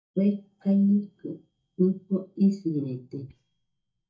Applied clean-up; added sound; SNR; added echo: neural mask model DeepFilterNet 3.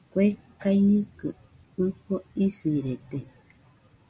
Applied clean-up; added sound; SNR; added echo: none; none; none; none.